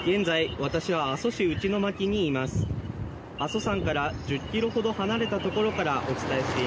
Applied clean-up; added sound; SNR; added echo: none; none; none; none.